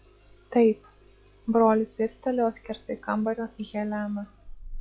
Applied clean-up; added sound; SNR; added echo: classical method log-MMSE.